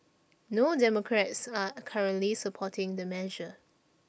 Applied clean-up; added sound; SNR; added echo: none; none; none; none.